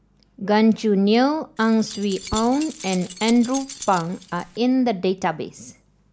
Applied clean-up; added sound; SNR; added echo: none; Keys jangling; 15 dB; none.